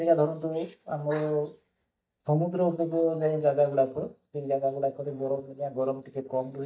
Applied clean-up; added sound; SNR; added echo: neural mask model DeepFilterNet 3.